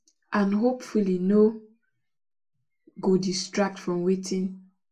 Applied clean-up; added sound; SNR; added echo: none; none; none; reverberation time 0.2 s.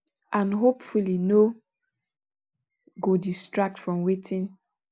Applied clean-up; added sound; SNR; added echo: none; none; none; none.